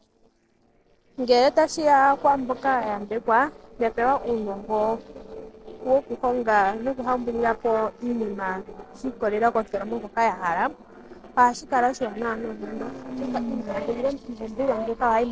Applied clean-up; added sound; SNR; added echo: neural separator model SepFormer DNS4.